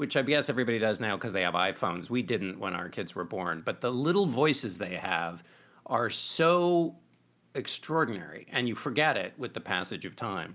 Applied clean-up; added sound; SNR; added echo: none; none; none; none.